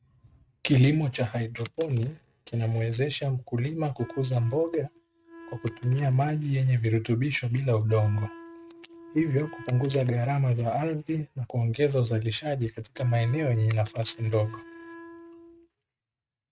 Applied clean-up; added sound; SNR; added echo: neural mask model RNNoise.